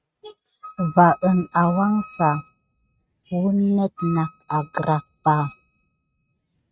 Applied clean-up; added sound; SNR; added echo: neural mask model RNNoise.